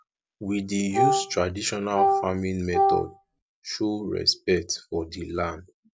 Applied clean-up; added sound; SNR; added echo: none; Wind instrument, woodwind instrument; -4 dB; none.